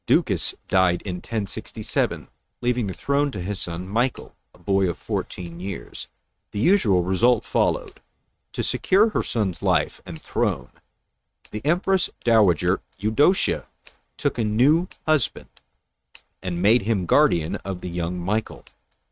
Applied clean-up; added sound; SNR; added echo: neural mask model RNNoise.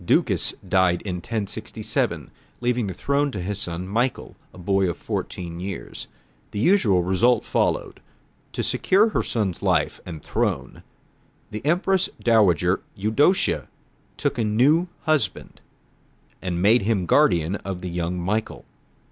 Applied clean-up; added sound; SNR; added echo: none; none; none; none.